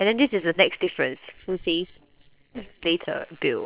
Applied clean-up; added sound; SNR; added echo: neural separator model SepFormer WHAM!.